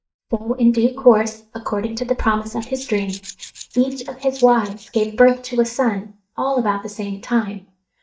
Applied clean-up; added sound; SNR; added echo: neural mask model DeepFilterNet 3.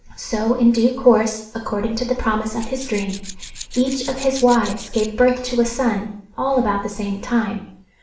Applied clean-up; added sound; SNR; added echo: none; Tools; 13 dB; reverberation time 0.6 s.